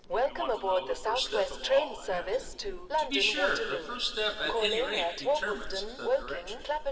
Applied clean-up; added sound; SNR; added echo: neural separator model SepFormer DNS4.